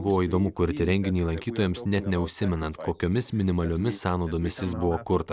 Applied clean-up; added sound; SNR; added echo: none; none; none; none.